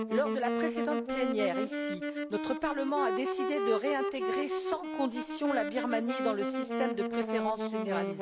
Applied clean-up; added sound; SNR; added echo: none; Wind instrument, woodwind instrument; 0 dB; none.